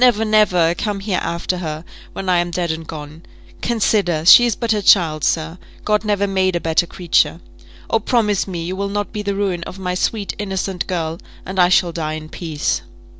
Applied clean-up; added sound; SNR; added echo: none; none; none; none.